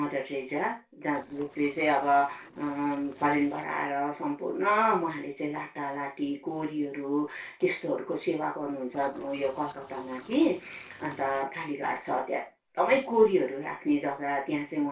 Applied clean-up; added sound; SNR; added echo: neural separator model SepFormer DNS4.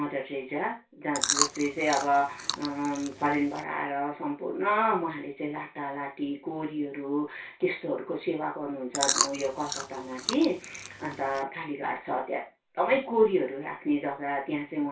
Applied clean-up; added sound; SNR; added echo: none; Chewing, mastication; 3 dB; reverberation time 0.3 s.